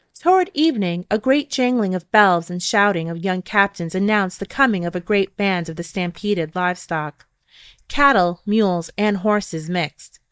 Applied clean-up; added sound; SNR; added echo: neural mask model DeepFilterNet 3.